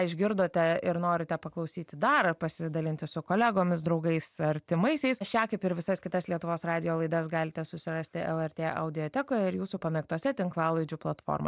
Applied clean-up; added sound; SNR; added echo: none; none; none; none.